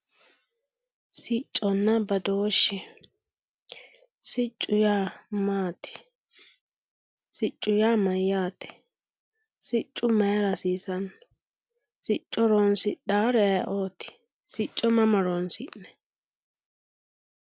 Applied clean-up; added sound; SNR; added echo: none; none; none; none.